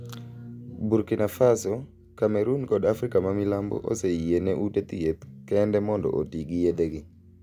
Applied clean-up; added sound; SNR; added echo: none; none; none; none.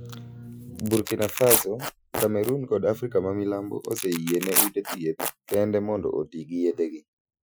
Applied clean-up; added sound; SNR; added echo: classical method Wiener filter.